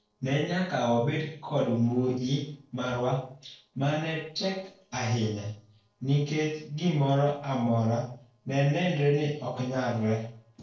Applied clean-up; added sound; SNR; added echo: neural separator model SepFormer DNS4.